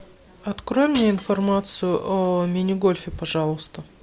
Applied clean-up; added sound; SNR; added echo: none; Shatter / Crushing; 17 dB; none.